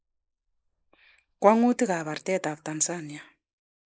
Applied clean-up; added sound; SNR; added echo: neural mask model Resemble Enhance denoiser.